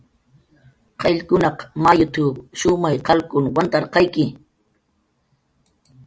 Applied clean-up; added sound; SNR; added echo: none; none; none; none.